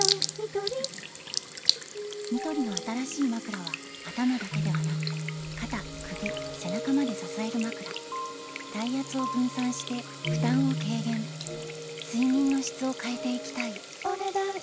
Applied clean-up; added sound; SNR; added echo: none; Sink (filling or washing) / Water tap, faucet + Keyboard (musical); 4 dB; none.